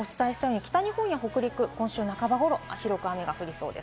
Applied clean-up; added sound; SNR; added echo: none; none; none; none.